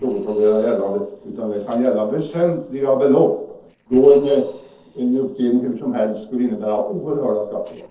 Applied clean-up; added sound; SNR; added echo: neural separator model SepFormer DNS4.